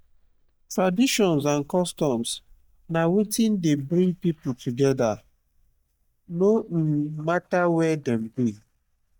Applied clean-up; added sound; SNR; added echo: neural mask model DeepFilterNet 3.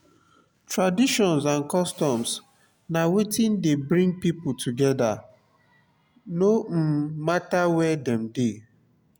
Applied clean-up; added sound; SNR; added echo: none; none; none; none.